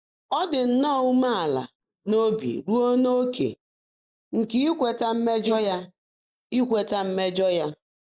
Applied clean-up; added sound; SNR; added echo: neural mask model Resemble Enhance denoiser.